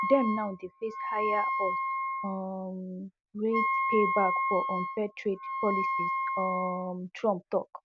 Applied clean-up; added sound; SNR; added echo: none; Wind instrument, woodwind instrument; 0 dB; none.